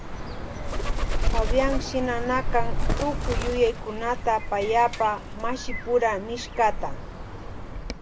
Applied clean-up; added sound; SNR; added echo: none; Bird; 0 dB; none.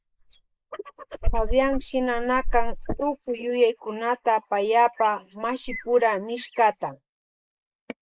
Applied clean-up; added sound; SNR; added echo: neural mask model Resemble Enhance denoiser.